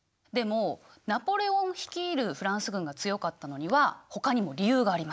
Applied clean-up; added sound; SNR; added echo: none; none; none; none.